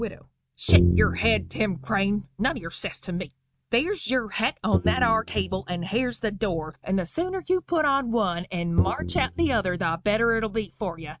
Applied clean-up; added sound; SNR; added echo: neural mask model RNNoise.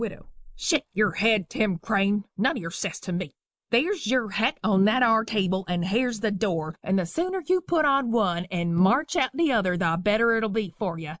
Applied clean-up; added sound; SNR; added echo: neural mask model Resemble Enhance denoiser.